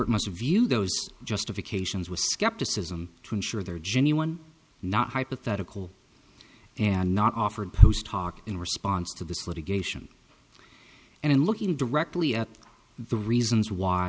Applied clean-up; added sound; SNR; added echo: none; none; none; none.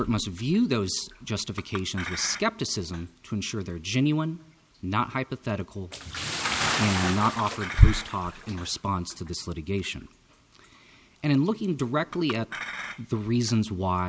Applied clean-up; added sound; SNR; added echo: none; Chink, clink + Bathtub (filling or washing) / Splash, splatter; 10 dB; none.